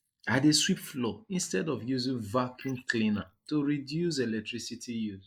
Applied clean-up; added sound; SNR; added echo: neural mask model Resemble Enhance denoiser.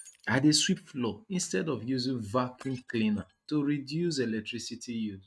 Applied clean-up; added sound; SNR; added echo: neural mask model RNNoise.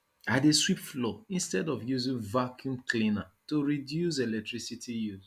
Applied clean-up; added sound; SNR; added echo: none; none; none; none.